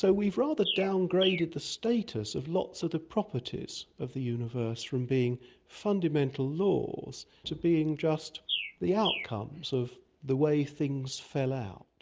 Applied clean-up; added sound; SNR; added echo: none; Bird; 8 dB; none.